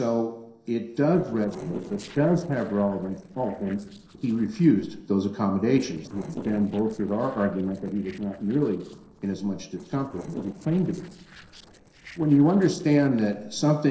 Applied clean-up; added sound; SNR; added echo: neural separator model SepFormer DNS4.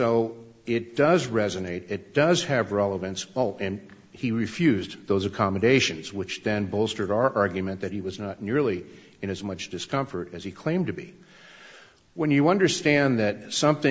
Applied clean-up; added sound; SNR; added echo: none; none; none; none.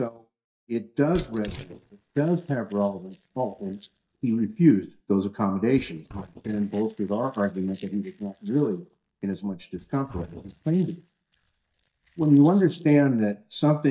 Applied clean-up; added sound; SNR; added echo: neural mask model DeepFilterNet 3.